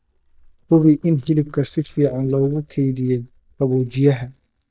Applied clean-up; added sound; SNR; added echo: neural mask model DeepFilterNet 3.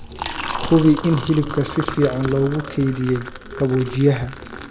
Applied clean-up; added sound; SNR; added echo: none; Liquid; 11 dB; none.